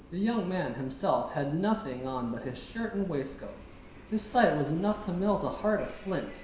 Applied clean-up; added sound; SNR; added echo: none; Train; 17 dB; reverberation time 0.7 s.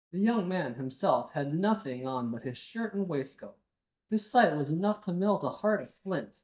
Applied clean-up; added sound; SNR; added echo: neural mask model DeepFilterNet 3.